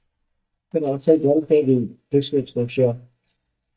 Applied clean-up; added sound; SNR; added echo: neural mask model DeepFilterNet 3.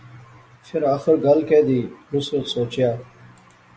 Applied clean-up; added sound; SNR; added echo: none; none; none; none.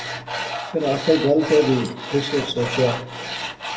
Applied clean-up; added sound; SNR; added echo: none; Tools; 8 dB; reverberation time 0.6 s.